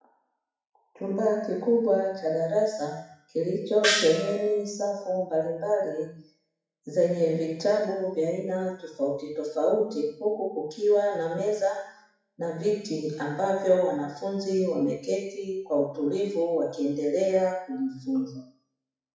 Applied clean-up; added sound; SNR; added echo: classical method WPE with log-MMSE.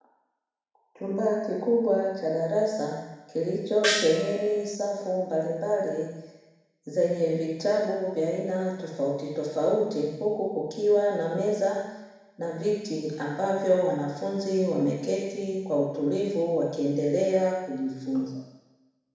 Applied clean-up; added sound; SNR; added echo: none; Gong; 3 dB; reverberation time 1.1 s.